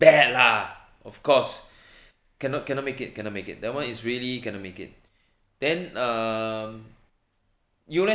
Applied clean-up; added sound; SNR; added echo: none; none; none; none.